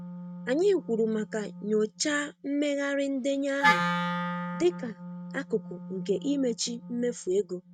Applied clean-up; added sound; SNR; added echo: neural mask model RNNoise.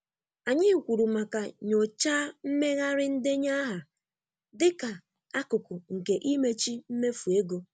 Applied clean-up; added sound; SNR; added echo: none; none; none; none.